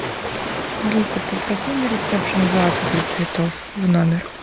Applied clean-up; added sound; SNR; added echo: none; Ocean; 4 dB; none.